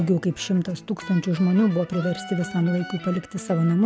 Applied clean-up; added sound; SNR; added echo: none; none; none; none.